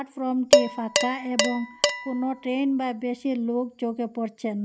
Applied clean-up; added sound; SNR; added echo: none; Dishes, pots, and pans; -1 dB; none.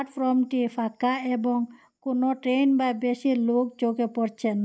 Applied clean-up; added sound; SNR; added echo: none; none; none; none.